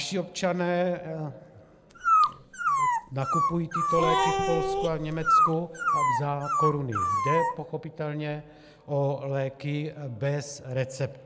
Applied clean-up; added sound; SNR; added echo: none; Cat + Dog; -5 dB; none.